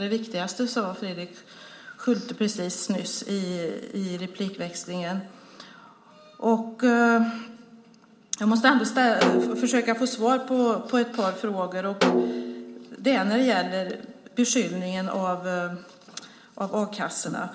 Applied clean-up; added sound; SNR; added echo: none; Snare drum; 3 dB; reverberation time 0.9 s.